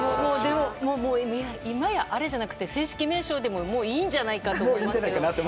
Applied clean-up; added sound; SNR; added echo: none; none; none; none.